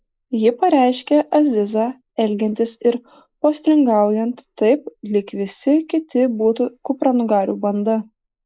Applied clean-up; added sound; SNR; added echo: neural mask model Resemble Enhance denoiser.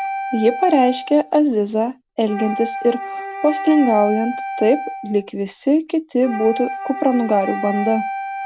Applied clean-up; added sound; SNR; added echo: none; Wind instrument, woodwind instrument; 8 dB; none.